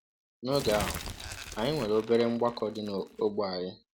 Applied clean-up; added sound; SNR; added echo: none; Crumpling, crinkling; 10 dB; none.